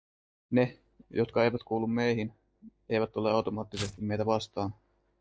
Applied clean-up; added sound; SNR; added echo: neural mask model DeepFilterNet 3.